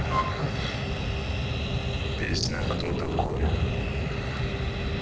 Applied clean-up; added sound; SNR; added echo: neural separator model SepFormer DNS4.